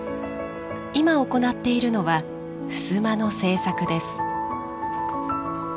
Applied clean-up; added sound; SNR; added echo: none; none; none; none.